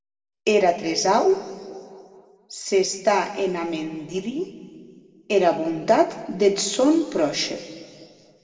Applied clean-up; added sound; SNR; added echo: none; none; none; reverberation time 2.0 s.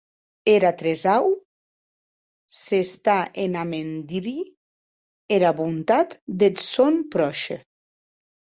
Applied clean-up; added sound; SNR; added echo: none; none; none; none.